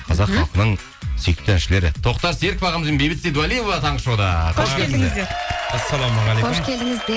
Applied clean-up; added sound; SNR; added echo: none; none; none; none.